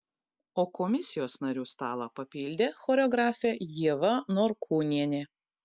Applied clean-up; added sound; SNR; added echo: none; none; none; none.